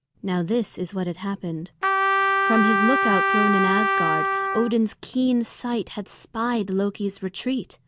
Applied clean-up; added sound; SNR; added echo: none; Trumpet; -3 dB; none.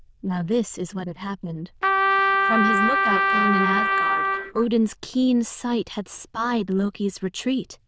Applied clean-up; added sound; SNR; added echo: neural diffusion model UNIVERSE++.